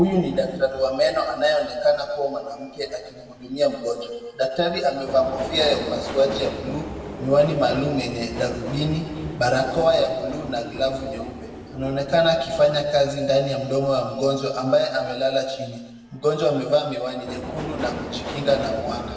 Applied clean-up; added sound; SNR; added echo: none; Subway, metro, underground; 13 dB; reverberation time 1.2 s.